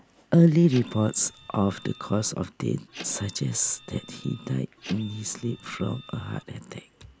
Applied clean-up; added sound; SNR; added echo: none; Printer; 20 dB; none.